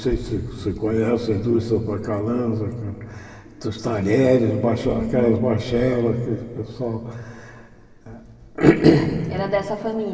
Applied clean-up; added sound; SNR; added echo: none; none; none; reverberation time 2.6 s.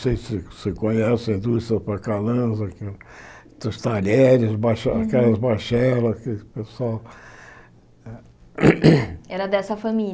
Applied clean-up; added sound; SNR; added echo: none; none; none; none.